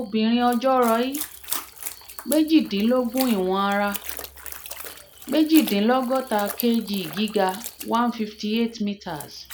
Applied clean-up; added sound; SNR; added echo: none; Trickle, dribble / Splash, splatter; 13 dB; none.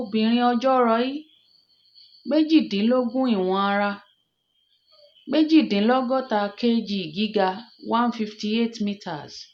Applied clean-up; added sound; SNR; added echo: none; none; none; none.